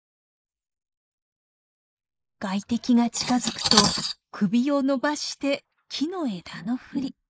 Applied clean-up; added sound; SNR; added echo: neural mask model Resemble Enhance denoiser.